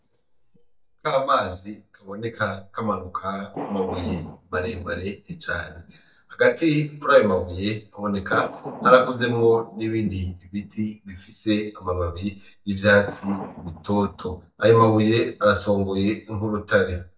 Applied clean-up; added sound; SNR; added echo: neural mask model DeepFilterNet 3.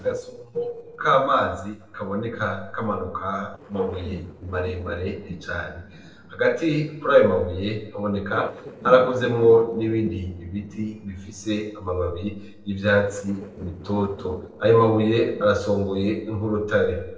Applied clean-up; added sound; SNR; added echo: neural separator model SepFormer DNS4.